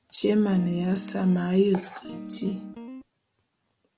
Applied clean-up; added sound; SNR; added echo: none; Guitar; 16 dB; none.